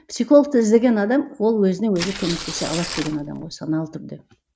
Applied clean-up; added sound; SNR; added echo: none; Tearing; 10 dB; none.